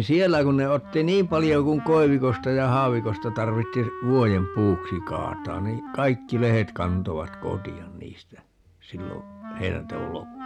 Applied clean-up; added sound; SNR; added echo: none; Wind instrument, woodwind instrument; 14 dB; none.